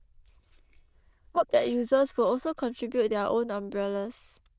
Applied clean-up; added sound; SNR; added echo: neural diffusion model UNIVERSE++.